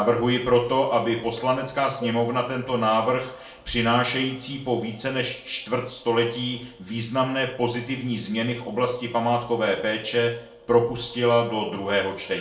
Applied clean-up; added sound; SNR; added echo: neural separator model SepFormer DNS4.